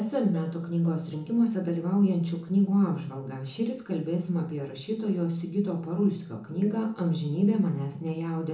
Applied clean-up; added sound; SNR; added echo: none; none; none; reverberation time 0.7 s.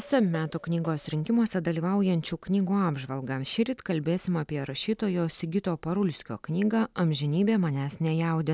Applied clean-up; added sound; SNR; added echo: none; none; none; none.